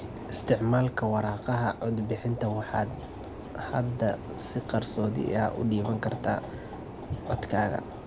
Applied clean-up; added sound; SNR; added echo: none; Rain + Electric guitar / Strum; 18 dB; none.